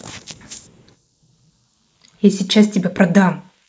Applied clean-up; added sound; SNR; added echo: neural mask model Resemble Enhance denoiser.